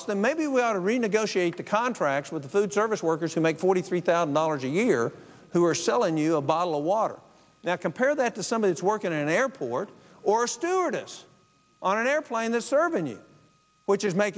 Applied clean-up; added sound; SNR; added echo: none; none; none; none.